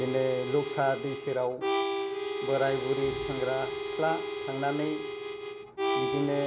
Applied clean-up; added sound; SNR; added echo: none; Harmonica; 1 dB; none.